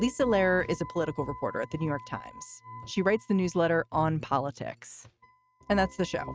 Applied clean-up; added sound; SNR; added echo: neural mask model RNNoise.